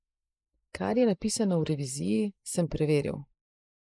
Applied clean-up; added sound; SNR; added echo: neural mask model Resemble Enhance denoiser.